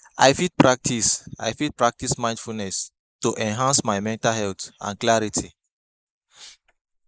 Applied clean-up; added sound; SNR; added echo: neural mask model Resemble Enhance denoiser.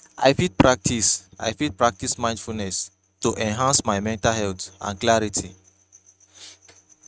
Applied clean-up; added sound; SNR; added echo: neural mask model RNNoise.